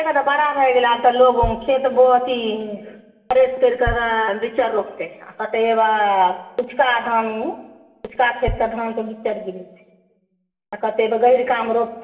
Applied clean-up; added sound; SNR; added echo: none; Bass drum; 15 dB; reverberation time 0.9 s.